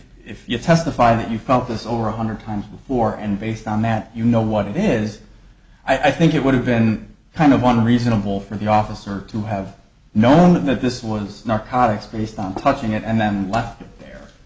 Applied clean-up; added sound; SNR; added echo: none; none; none; none.